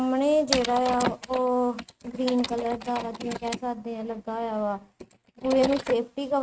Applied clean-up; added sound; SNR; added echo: neural mask model RNNoise.